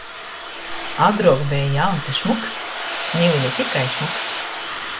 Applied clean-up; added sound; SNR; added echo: none; Domestic sounds, home sounds; 5 dB; none.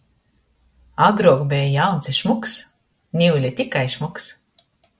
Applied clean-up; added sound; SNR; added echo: none; none; none; none.